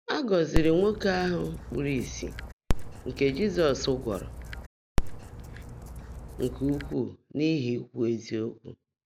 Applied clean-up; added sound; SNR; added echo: none; Dog; 3 dB; none.